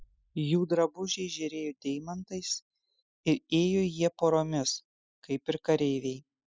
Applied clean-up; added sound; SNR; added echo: classical method spectral subtraction.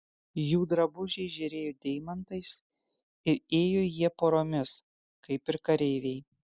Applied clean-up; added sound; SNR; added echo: none; none; none; none.